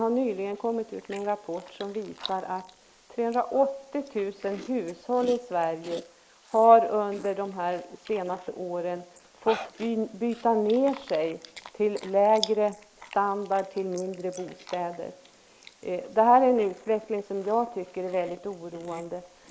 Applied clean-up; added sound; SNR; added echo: neural mask model Resemble Enhance denoiser.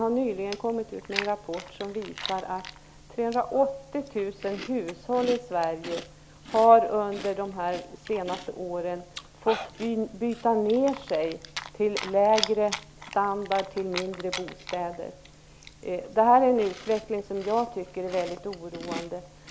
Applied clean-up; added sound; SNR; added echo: none; Chewing, mastication; 14 dB; none.